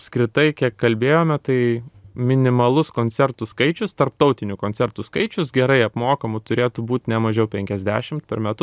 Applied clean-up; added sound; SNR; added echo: none; none; none; none.